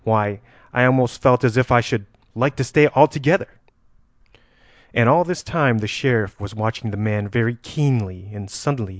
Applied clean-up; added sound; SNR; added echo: none; none; none; none.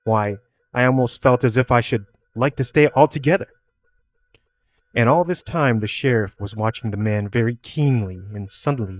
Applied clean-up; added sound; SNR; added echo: neural mask model DeepFilterNet 3.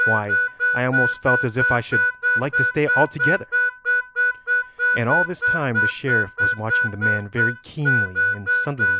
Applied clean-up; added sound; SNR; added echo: none; Harmonica; -5 dB; none.